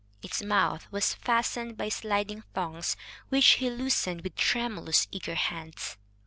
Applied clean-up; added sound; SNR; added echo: none; none; none; none.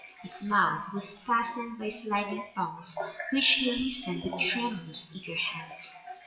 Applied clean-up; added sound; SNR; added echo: classical method WPE with log-MMSE.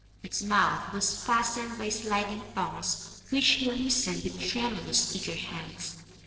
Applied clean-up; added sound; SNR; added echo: neural separator model SepFormer DNS4.